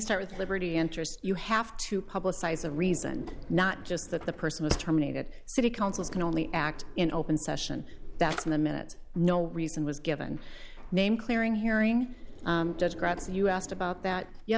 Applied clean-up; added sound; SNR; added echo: none; Drawer open or close; 10 dB; none.